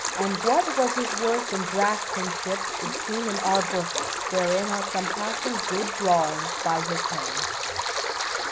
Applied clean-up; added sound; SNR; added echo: none; Stream; 1 dB; none.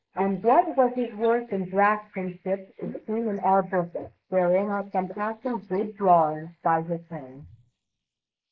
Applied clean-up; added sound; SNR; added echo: neural mask model Resemble Enhance denoiser.